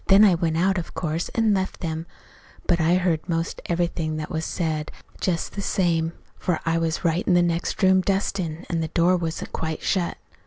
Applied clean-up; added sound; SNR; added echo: none; none; none; none.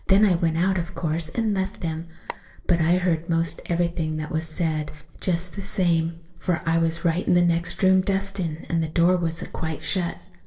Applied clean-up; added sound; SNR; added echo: neural separator model SepFormer DNS4.